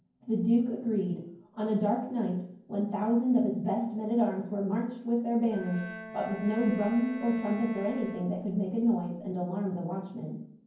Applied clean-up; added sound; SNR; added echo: none; Bowed string instrument; 14 dB; reverberation time 0.9 s.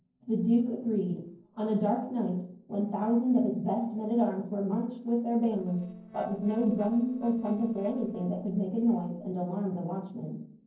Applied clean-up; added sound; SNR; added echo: neural separator model SepFormer DNS4.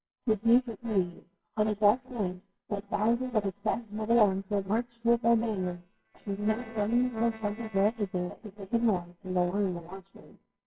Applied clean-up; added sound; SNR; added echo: neural separator model SepFormer WHAMR!.